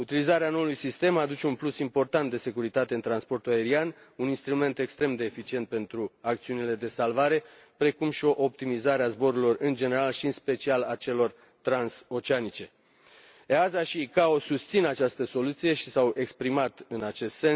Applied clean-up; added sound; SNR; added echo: none; none; none; none.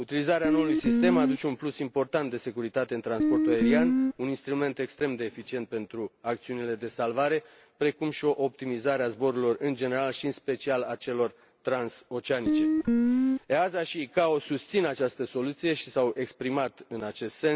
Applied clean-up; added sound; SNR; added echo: none; Guitar; -5 dB; none.